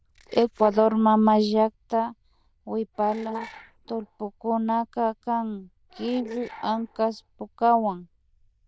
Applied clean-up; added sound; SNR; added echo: neural diffusion model UNIVERSE++.